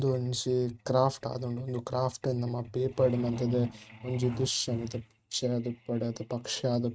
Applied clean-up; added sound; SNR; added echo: neural mask model RNNoise.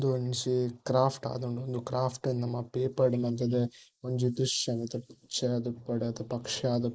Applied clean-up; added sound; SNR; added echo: neural mask model Resemble Enhance denoiser.